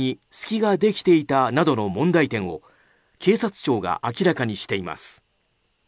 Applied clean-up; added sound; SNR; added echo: none; none; none; none.